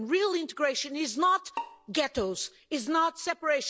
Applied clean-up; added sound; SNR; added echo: none; Bowed string instrument; 16 dB; none.